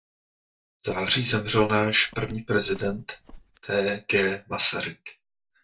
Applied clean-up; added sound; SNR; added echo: neural mask model DeepFilterNet 3.